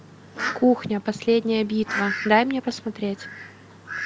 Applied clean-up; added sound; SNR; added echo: none; Fowl; 10 dB; none.